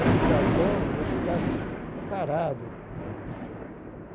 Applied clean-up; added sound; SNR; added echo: none; Thunder; -4 dB; none.